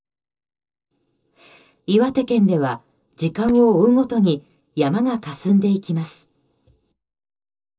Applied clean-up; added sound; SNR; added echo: neural separator model SepFormer DNS4.